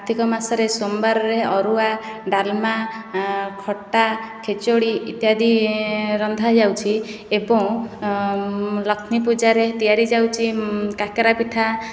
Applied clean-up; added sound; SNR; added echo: none; none; none; none.